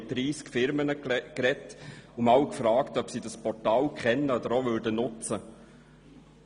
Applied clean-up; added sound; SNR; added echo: none; none; none; none.